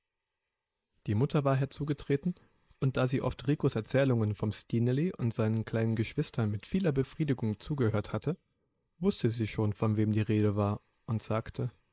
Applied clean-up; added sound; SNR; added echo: neural mask model Resemble Enhance denoiser.